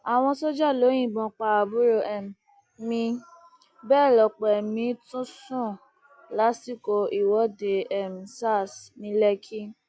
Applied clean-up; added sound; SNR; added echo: none; none; none; none.